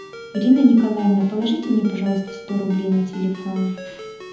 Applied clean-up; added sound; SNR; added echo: none; Ringtone; 17 dB; reverberation time 0.8 s.